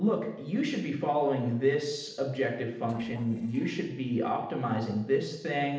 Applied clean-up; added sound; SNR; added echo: neural separator model SepFormer DNS4.